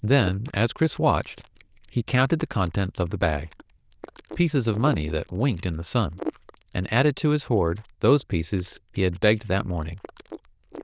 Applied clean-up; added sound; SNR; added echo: neural diffusion model UNIVERSE++.